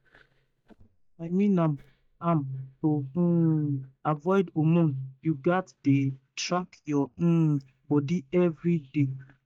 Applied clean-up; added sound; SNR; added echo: neural mask model DeepFilterNet 3.